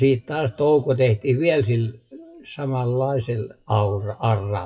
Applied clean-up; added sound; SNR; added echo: classical method WPE with log-MMSE.